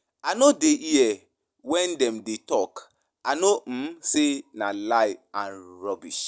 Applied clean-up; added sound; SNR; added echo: none; none; none; none.